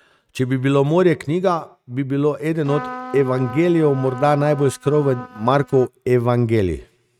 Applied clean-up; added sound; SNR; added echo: neural mask model RNNoise.